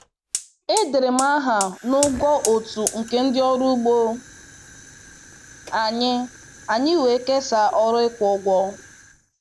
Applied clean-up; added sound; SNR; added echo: none; Fire; 14 dB; none.